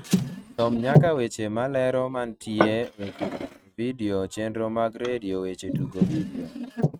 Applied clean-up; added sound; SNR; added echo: neural mask model RNNoise.